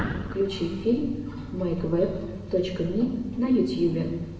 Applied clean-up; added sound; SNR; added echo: none; none; none; reverberation time 1.1 s.